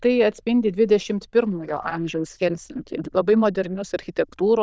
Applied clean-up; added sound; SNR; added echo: neural diffusion model UNIVERSE++.